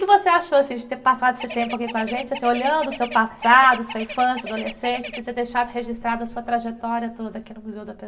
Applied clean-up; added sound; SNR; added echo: none; Bird; 13 dB; reverberation time 0.5 s.